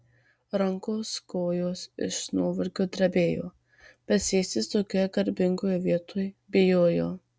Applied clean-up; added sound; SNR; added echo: none; none; none; none.